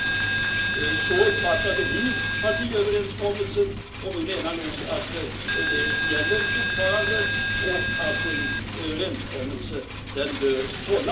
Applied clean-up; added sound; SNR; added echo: none; Coin (dropping); -2 dB; reverberation time 0.3 s.